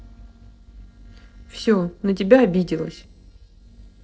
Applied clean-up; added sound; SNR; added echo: neural separator model SepFormer DNS4.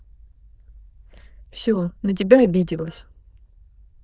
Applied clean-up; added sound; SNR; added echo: neural diffusion model UNIVERSE++.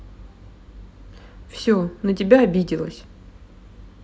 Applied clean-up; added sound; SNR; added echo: none; none; none; none.